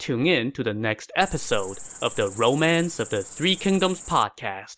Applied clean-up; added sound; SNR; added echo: none; Cricket; 13 dB; none.